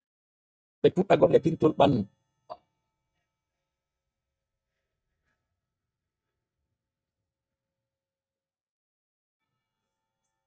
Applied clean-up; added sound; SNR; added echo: neural mask model DeepFilterNet 3.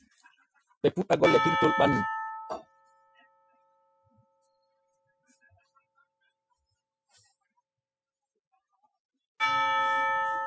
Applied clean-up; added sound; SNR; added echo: classical method spectral subtraction.